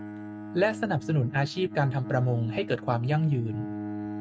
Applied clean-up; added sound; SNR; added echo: neural mask model RNNoise.